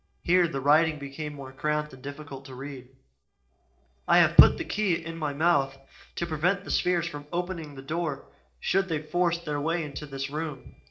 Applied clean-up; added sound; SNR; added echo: neural separator model SepFormer DNS4.